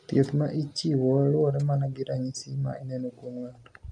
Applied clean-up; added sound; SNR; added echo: none; none; none; none.